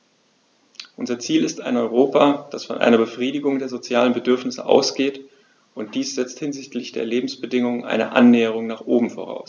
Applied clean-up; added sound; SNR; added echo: none; none; none; none.